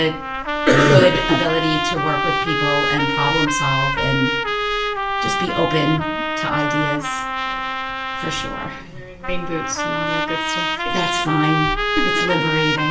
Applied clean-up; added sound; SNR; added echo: none; Trumpet; 0 dB; reverberation time 0.3 s.